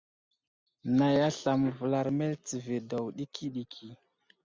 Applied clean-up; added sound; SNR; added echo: none; none; none; none.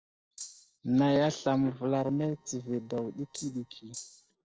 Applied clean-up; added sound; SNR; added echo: neural separator model SepFormer DNS4.